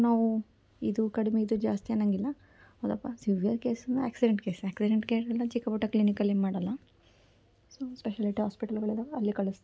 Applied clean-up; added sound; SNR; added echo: none; none; none; none.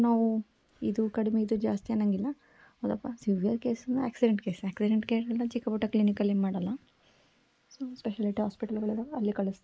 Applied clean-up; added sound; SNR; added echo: neural mask model Resemble Enhance denoiser.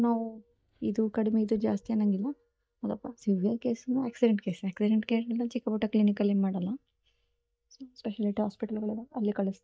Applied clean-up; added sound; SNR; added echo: neural mask model DeepFilterNet 3.